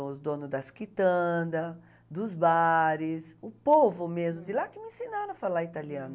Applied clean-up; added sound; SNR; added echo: none; none; none; none.